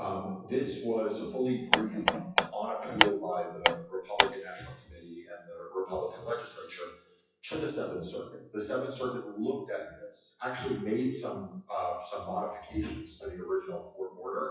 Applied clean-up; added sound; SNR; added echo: classical method WPE with log-MMSE.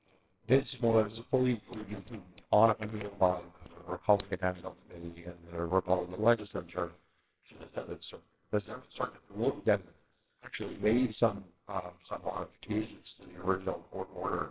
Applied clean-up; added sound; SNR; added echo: neural separator model SepFormer WHAMR!.